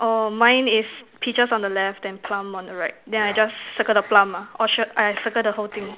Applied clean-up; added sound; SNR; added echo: none; none; none; none.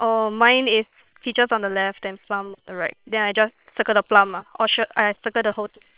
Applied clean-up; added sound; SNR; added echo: neural separator model SepFormer WHAM!.